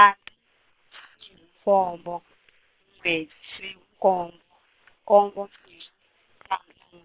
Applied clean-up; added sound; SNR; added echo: neural separator model SepFormer WHAM!.